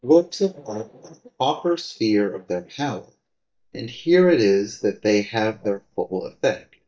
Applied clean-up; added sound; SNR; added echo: neural mask model DeepFilterNet 3.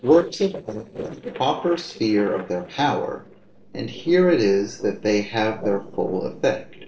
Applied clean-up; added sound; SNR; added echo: neural separator model SepFormer DNS4.